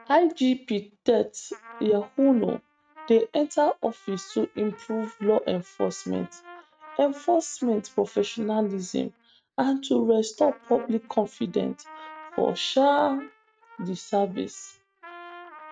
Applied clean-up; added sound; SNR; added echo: neural mask model RNNoise.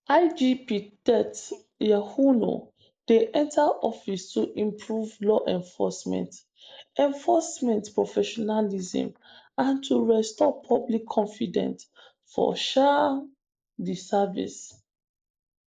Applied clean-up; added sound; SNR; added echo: neural mask model Resemble Enhance denoiser.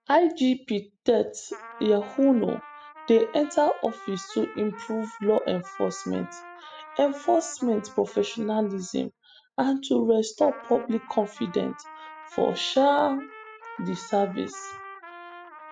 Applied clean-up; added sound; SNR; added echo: classical method spectral subtraction.